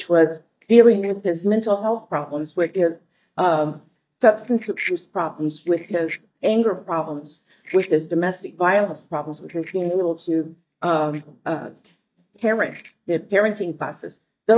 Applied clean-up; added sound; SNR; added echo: neural mask model DeepFilterNet 3.